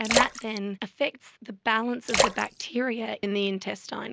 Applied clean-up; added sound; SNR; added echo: none; Splash, splatter; 1 dB; none.